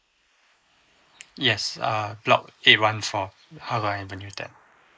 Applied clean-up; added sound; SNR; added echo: neural mask model Resemble Enhance denoiser.